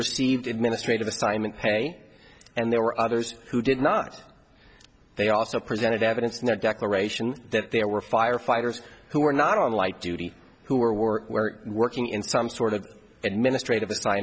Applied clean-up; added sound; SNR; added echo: none; none; none; none.